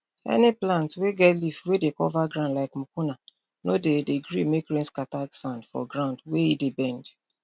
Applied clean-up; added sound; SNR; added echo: none; none; none; none.